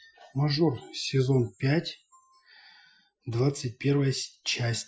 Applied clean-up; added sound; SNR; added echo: classical method Wiener filter.